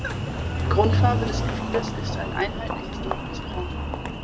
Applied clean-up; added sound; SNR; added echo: none; Engine; -5 dB; none.